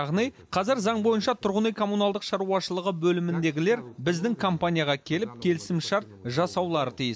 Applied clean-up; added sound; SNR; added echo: none; none; none; none.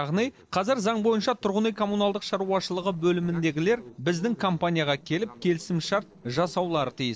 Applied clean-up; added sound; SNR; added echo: neural separator model SepFormer DNS4.